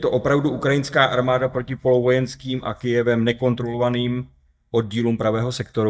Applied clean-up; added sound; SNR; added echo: neural mask model DeepFilterNet 3.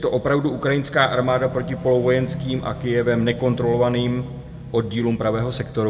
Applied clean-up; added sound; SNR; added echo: none; Motorcycle / Engine; 12 dB; reverberation time 0.9 s.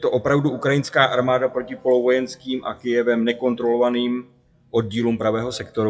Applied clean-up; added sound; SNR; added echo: classical method WPE with log-MMSE.